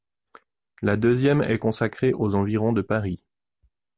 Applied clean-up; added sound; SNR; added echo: none; none; none; none.